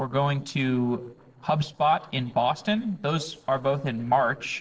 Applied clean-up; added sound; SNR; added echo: neural separator model SepFormer DNS4.